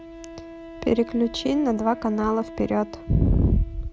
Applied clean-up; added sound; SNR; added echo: none; Wind instrument, woodwind instrument; 17 dB; none.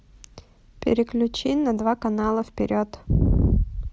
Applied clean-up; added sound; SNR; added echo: none; none; none; none.